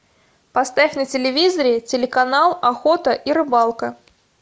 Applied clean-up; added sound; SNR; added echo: none; none; none; none.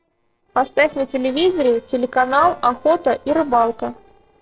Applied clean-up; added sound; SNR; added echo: neural separator model SepFormer DNS4.